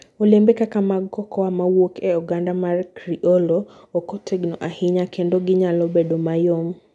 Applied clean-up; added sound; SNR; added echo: none; none; none; none.